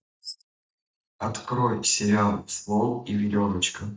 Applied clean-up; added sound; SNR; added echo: neural mask model DeepFilterNet 3.